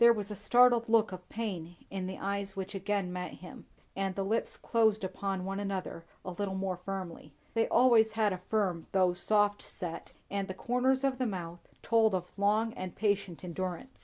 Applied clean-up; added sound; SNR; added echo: none; none; none; none.